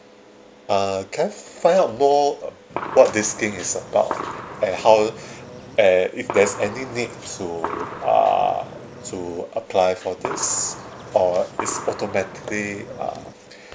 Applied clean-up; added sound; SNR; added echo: none; Gunshot, gunfire; 12 dB; none.